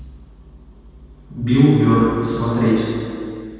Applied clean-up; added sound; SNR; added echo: none; none; none; reverberation time 2.1 s.